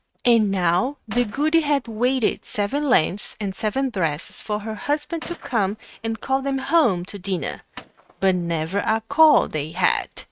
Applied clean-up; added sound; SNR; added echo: neural mask model RNNoise.